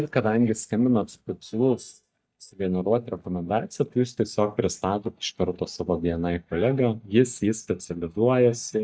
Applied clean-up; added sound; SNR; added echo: neural mask model DeepFilterNet 3.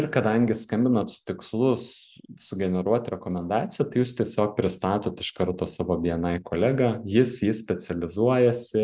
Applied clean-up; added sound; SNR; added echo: none; none; none; none.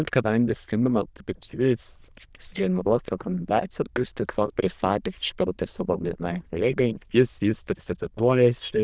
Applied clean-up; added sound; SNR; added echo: neural diffusion model UNIVERSE++.